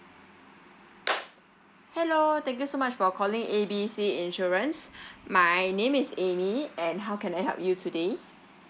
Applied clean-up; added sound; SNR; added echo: none; none; none; none.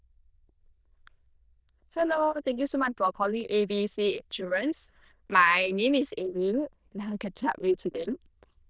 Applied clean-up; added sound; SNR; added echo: neural diffusion model UNIVERSE++.